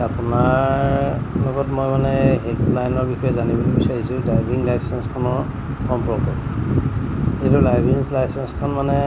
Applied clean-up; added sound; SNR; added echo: none; none; none; none.